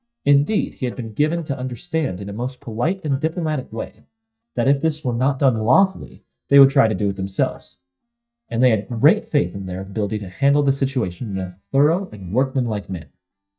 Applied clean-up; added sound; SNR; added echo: neural mask model DeepFilterNet 3.